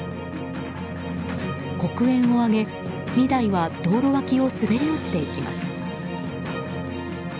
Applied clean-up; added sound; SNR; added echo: none; none; none; none.